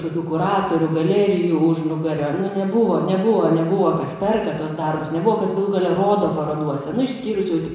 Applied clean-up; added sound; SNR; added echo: none; none; none; reverberation time 1.0 s.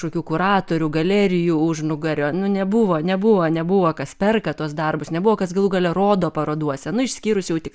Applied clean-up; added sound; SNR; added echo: none; none; none; none.